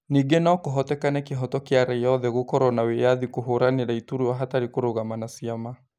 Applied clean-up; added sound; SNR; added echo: none; none; none; none.